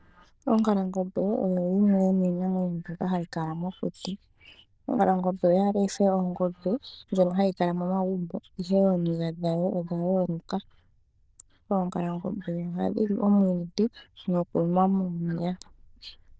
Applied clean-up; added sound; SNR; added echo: neural diffusion model UNIVERSE++.